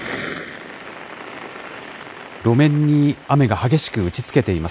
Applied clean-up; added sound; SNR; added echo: none; none; none; none.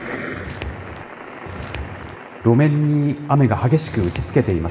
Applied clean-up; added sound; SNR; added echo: none; Walk, footsteps; 12 dB; reverberation time 1.8 s.